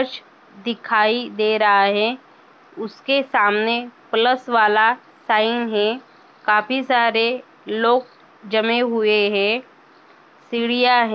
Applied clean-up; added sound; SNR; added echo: none; none; none; none.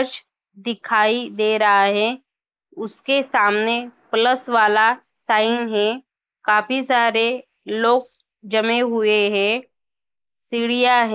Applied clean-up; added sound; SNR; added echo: neural mask model Resemble Enhance denoiser.